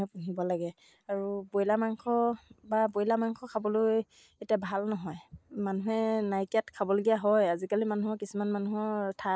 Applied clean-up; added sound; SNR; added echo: neural mask model Resemble Enhance denoiser.